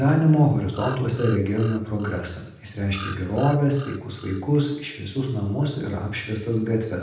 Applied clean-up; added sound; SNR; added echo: none; Bird vocalization, bird call, bird song; 17 dB; reverberation time 0.8 s.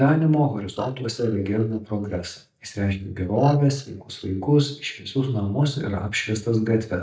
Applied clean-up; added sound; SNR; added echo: neural mask model DeepFilterNet 3.